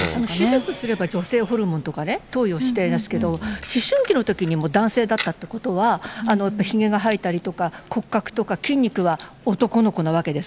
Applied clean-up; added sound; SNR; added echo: none; Coin (dropping); 20 dB; none.